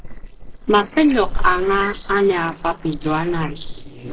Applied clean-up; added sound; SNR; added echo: neural separator model SepFormer DNS4.